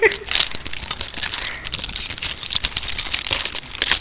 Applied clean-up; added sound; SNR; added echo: none; Keys jangling; -3 dB; none.